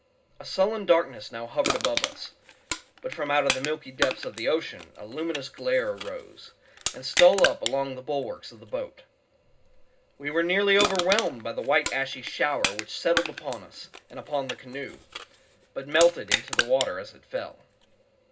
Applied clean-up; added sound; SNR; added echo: none; Crushing; 7 dB; reverberation time 0.2 s.